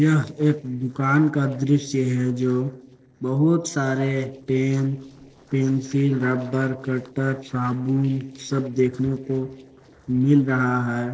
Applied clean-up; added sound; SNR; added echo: neural separator model SepFormer DNS4.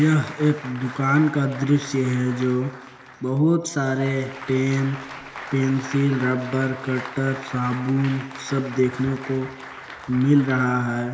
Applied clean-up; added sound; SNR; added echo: none; Applause; 15 dB; reverberation time 1.4 s.